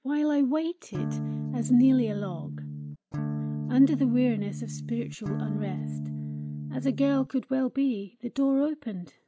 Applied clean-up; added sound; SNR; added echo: none; Electric guitar / Strum; 5 dB; none.